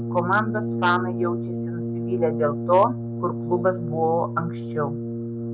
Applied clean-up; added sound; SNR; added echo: none; Brass instrument; 3 dB; none.